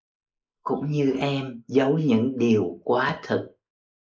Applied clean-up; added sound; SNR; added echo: neural mask model Resemble Enhance denoiser.